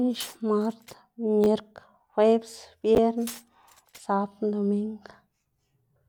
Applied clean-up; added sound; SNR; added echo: none; Glass; 19 dB; none.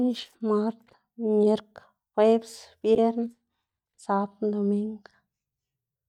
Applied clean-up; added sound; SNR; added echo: neural mask model DeepFilterNet 3.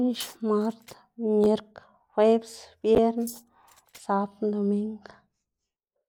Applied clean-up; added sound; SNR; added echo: neural mask model Resemble Enhance denoiser.